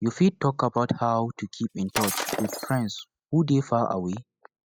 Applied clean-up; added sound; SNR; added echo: classical method spectral subtraction.